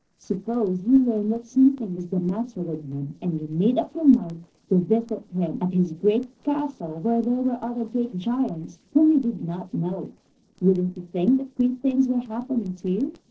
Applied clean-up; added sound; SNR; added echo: neural separator model SepFormer DNS4.